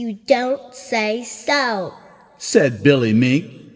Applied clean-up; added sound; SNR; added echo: none; none; none; reverberation time 1.0 s.